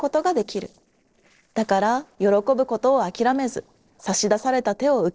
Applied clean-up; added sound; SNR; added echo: neural separator model SepFormer DNS4.